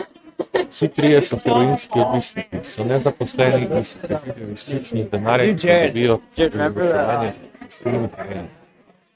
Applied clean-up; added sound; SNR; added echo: neural mask model RNNoise.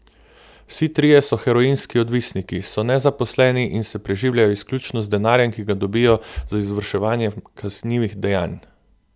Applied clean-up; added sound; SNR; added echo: none; none; none; none.